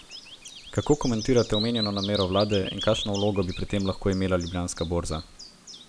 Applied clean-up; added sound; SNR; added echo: none; Bird vocalization, bird call, bird song; 11 dB; none.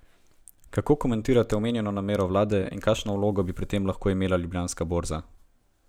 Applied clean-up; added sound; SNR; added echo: none; none; none; none.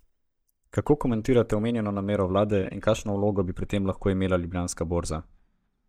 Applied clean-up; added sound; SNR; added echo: neural mask model DeepFilterNet 3.